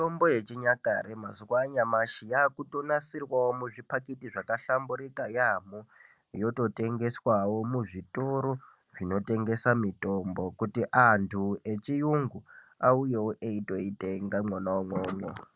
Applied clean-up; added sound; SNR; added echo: none; none; none; none.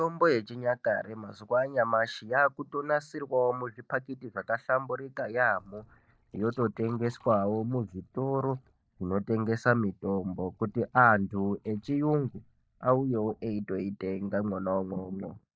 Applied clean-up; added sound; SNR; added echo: neural mask model DeepFilterNet 3.